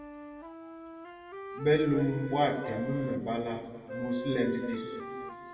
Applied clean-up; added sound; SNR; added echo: none; Wind instrument, woodwind instrument; 10 dB; reverberation time 1.9 s.